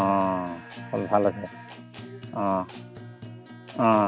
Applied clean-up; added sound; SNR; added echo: none; Guitar; 14 dB; none.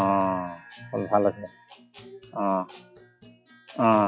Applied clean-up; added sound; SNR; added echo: classical method log-MMSE.